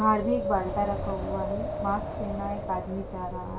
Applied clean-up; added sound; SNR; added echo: none; Wind; 3 dB; reverberation time 0.2 s.